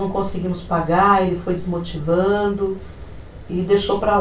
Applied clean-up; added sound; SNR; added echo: none; Fire; 17 dB; reverberation time 0.2 s.